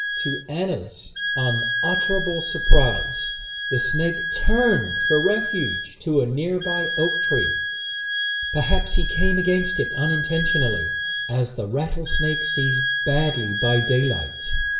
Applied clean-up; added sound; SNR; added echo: none; Wind instrument, woodwind instrument; 4 dB; reverberation time 0.6 s.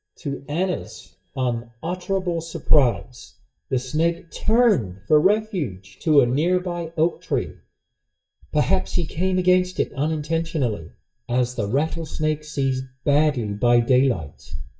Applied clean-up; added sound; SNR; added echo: neural mask model DeepFilterNet 3.